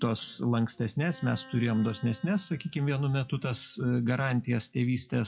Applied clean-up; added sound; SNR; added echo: classical method WPE with log-MMSE.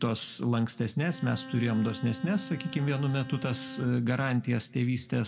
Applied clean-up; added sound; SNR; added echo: none; Bowed string instrument; 15 dB; reverberation time 1.6 s.